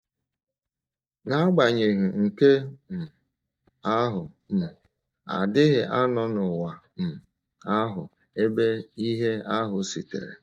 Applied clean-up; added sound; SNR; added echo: neural mask model DeepFilterNet 3.